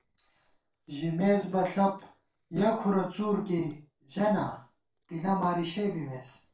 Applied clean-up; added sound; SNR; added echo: neural separator model SepFormer DNS4.